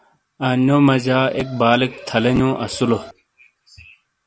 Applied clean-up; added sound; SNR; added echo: none; Alarm; 19 dB; none.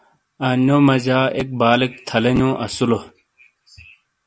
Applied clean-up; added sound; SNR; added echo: none; none; none; none.